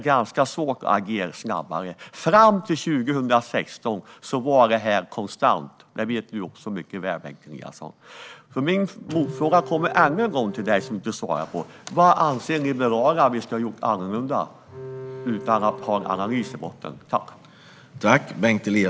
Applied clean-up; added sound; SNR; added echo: none; Bowed string instrument; 15 dB; none.